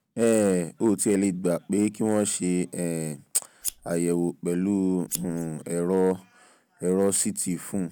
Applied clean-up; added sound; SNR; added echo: none; Scissors; 11 dB; none.